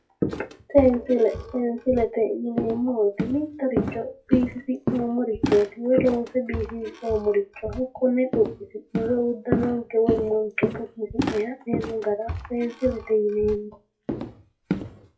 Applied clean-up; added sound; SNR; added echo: classical method WPE with log-MMSE.